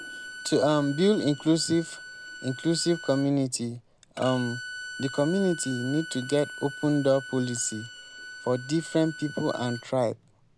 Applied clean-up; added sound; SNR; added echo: none; Bowed string instrument; 14 dB; none.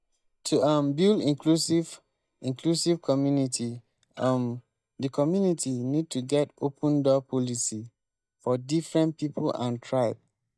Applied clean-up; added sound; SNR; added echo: neural mask model DeepFilterNet 3.